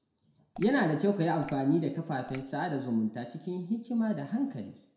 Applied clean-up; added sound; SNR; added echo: none; Drip / Water; 18 dB; reverberation time 0.5 s.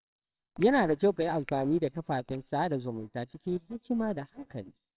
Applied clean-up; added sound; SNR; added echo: neural separator model SepFormer WHAMR!.